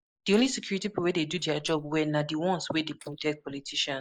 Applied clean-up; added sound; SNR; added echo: neural mask model Resemble Enhance denoiser.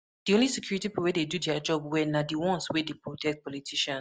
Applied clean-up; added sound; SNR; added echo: none; none; none; none.